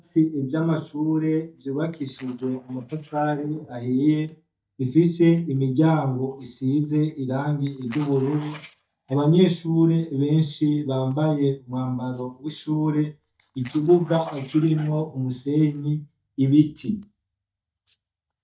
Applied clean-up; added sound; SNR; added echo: neural mask model DeepFilterNet 3.